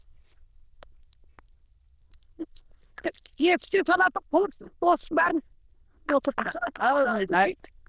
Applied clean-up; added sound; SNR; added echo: neural diffusion model UNIVERSE++.